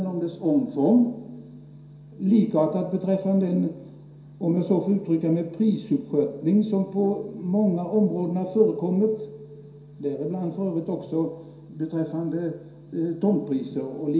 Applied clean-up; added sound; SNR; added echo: none; none; none; reverberation time 0.7 s.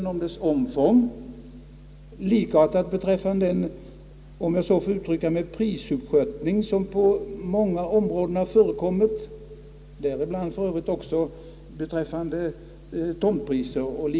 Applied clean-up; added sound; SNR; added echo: none; none; none; none.